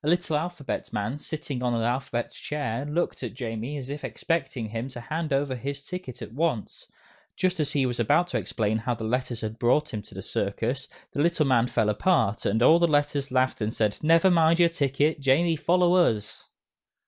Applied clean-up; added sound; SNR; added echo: none; none; none; none.